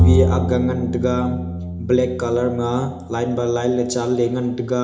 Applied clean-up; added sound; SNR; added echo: none; Bowed string instrument; 2 dB; reverberation time 0.8 s.